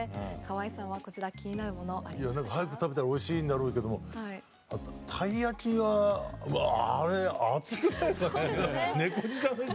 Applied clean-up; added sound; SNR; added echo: none; none; none; none.